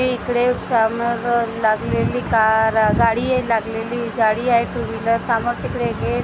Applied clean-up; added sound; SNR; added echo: none; none; none; none.